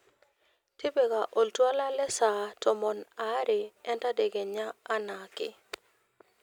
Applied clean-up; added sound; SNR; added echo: none; none; none; none.